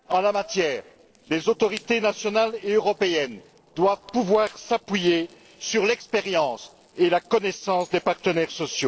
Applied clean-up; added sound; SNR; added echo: neural separator model SepFormer DNS4.